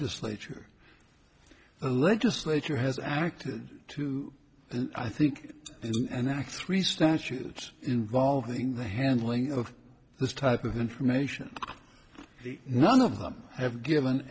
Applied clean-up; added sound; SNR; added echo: none; none; none; none.